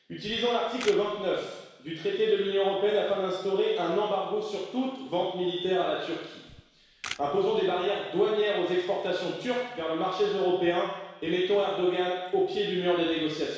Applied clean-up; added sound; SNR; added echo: none; Camera; 16 dB; reverberation time 1.1 s.